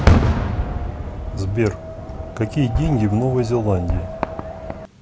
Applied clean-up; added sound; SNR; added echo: none; Fireworks; -1 dB; none.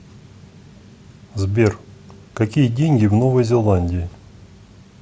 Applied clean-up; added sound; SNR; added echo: none; none; none; none.